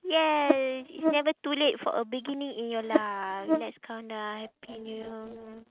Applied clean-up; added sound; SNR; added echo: neural mask model RNNoise.